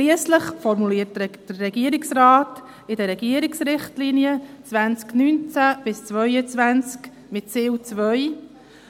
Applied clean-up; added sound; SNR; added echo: none; none; none; none.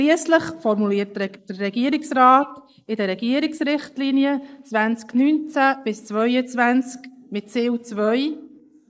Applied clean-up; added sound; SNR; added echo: neural mask model Resemble Enhance denoiser.